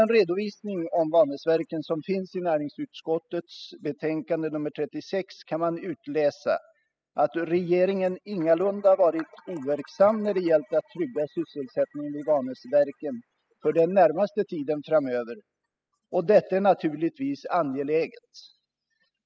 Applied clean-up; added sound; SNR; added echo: classical method spectral subtraction.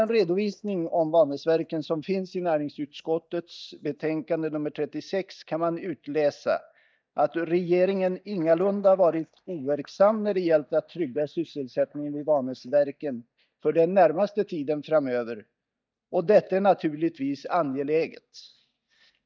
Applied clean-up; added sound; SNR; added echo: neural mask model DeepFilterNet 3.